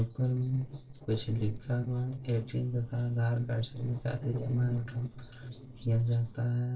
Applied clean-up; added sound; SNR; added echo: neural separator model SepFormer DNS4.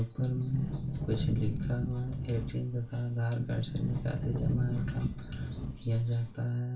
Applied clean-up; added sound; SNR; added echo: none; Sliding door; 2 dB; reverberation time 0.2 s.